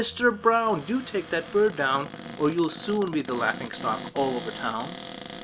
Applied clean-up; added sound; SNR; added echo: none; Cupboard open or close; 13 dB; none.